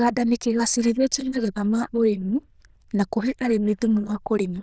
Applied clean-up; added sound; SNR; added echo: neural diffusion model UNIVERSE++.